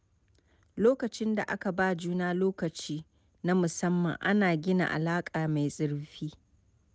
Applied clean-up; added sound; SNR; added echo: none; none; none; none.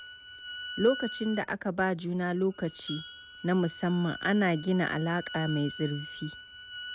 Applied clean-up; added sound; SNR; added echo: none; Glass + Bowed string instrument; 12 dB; none.